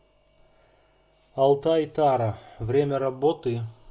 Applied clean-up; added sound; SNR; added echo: none; none; none; none.